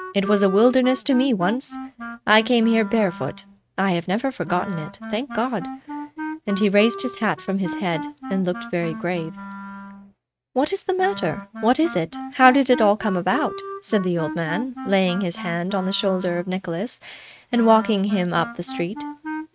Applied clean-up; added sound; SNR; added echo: neural mask model RNNoise.